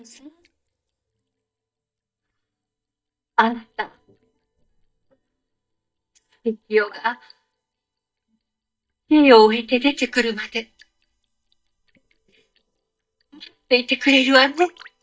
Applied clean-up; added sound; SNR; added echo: neural mask model DeepFilterNet 3.